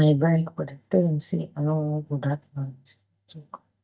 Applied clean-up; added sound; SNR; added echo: neural mask model DeepFilterNet 3.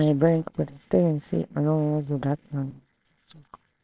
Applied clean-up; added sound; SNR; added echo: neural separator model SepFormer WHAMR!.